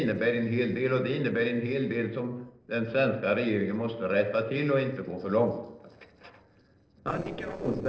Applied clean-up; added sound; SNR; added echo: neural separator model SepFormer DNS4.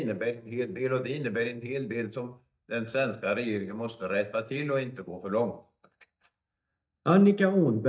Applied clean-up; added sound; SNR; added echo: neural mask model DeepFilterNet 3.